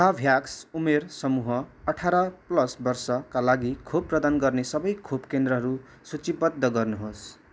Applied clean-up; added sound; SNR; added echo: none; none; none; none.